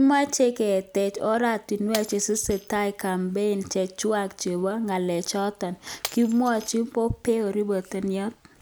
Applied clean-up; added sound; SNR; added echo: none; Shatter; 19 dB; none.